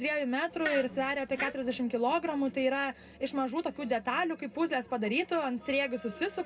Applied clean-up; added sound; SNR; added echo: none; Fart; 9 dB; reverberation time 0.2 s.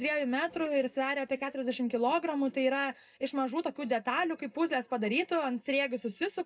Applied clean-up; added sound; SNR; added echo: neural mask model DeepFilterNet 3.